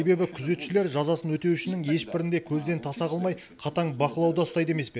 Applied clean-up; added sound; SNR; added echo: none; none; none; none.